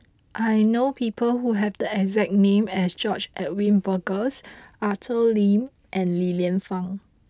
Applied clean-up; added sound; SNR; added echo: none; none; none; none.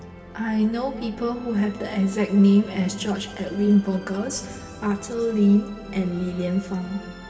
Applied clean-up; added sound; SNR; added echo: none; Musical instrument; 17 dB; reverberation time 2.0 s.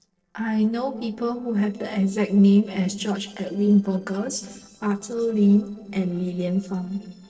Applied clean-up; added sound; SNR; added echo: neural separator model SepFormer DNS4.